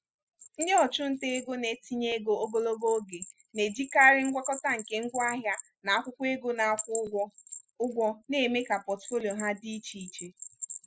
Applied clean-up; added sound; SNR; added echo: classical method spectral subtraction.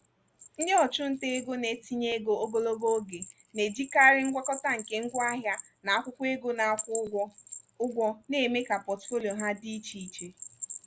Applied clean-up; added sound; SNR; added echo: none; Bell; 14 dB; none.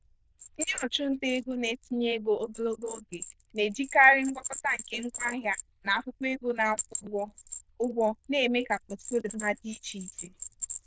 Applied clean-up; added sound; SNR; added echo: neural diffusion model UNIVERSE++.